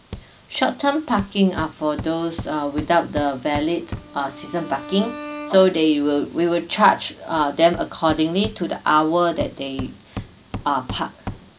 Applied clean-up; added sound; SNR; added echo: none; Bowed string instrument + Hammer; 14 dB; none.